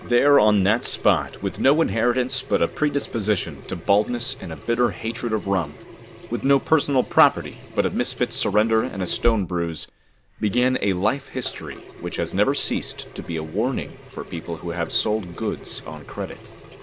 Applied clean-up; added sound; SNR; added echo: none; Sink (filling or washing) / Water tap, faucet; 15 dB; none.